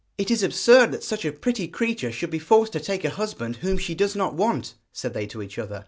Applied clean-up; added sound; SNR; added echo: none; none; none; none.